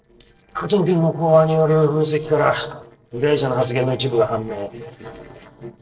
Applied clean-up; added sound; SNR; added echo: neural separator model SepFormer DNS4.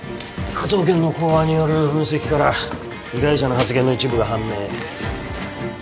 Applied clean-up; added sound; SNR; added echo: none; none; none; none.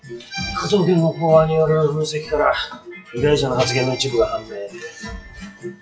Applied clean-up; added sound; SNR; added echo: classical method WPE with log-MMSE.